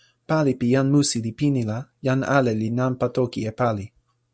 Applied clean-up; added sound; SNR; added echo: none; none; none; none.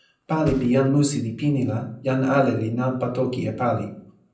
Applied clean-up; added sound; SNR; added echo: none; Thump, thud; 20 dB; reverberation time 0.6 s.